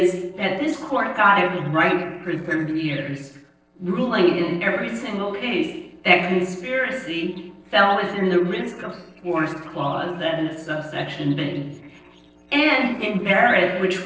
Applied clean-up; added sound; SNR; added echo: neural separator model SepFormer DNS4.